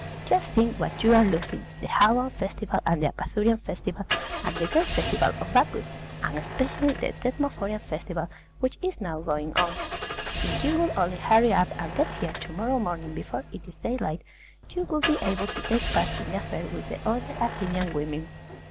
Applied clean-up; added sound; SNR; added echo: none; Engine starting / Car; 8 dB; none.